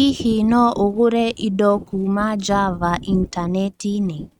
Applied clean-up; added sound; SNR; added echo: neural mask model RNNoise.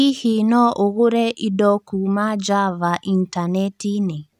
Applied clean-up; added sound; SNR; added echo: none; none; none; none.